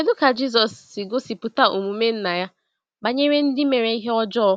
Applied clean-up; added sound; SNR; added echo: none; none; none; none.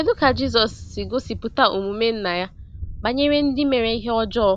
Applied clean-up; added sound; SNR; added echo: none; Thunder; 14 dB; none.